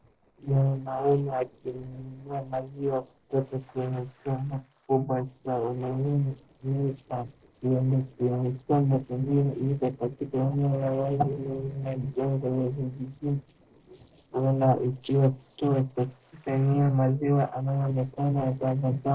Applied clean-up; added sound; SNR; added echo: neural separator model SepFormer DNS4.